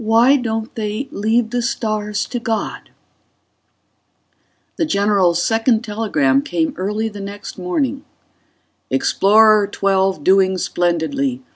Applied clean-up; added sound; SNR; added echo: none; none; none; none.